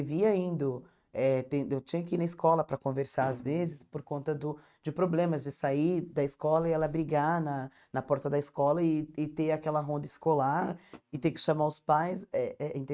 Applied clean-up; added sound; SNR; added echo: neural mask model RNNoise.